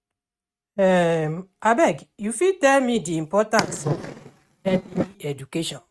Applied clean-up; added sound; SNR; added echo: neural mask model RNNoise.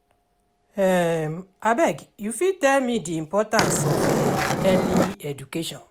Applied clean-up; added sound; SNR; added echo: none; Skateboard; -2 dB; none.